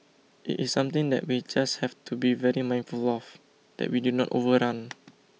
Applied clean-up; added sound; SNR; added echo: none; none; none; none.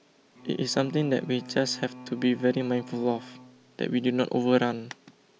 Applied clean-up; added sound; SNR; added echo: none; Bowed string instrument; 17 dB; none.